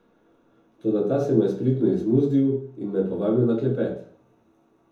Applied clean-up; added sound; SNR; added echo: none; none; none; reverberation time 0.5 s.